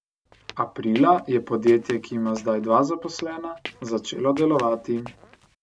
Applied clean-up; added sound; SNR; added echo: none; Squeak / Walk, footsteps; 20 dB; none.